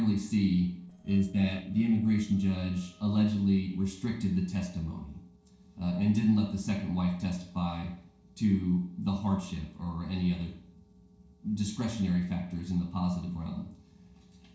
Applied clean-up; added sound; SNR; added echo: neural separator model SepFormer DNS4.